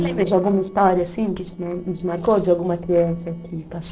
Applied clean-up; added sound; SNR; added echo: neural separator model SepFormer DNS4.